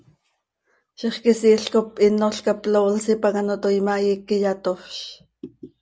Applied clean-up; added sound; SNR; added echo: none; none; none; none.